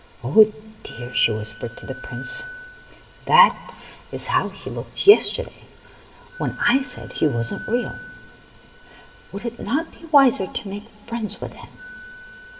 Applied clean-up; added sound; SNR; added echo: none; Wind instrument, woodwind instrument; 18 dB; reverberation time 0.5 s.